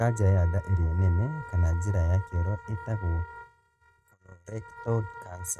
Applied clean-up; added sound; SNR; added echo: neural mask model RNNoise.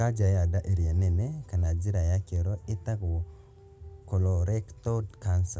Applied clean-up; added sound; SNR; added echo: none; none; none; none.